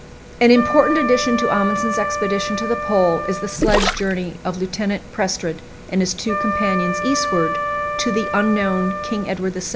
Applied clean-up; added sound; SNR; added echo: none; Wind instrument, woodwind instrument + Gurgling; 3 dB; none.